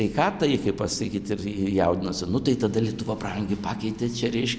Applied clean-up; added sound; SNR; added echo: none; none; none; none.